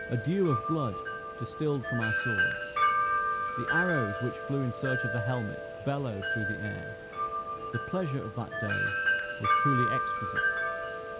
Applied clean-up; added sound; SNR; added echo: none; Wind chime; -2 dB; none.